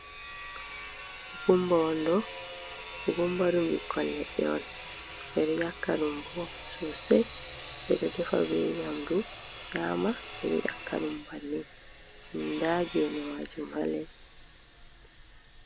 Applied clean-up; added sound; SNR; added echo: none; Sawing; 9 dB; none.